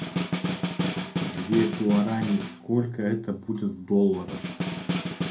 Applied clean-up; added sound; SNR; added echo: none; Snare drum; 4 dB; reverberation time 0.2 s.